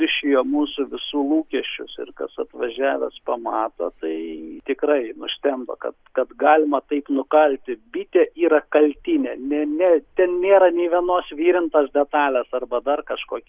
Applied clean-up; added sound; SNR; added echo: none; none; none; none.